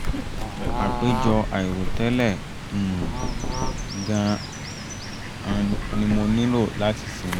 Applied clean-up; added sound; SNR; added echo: none; Knock + Bird / Fowl; 2 dB; none.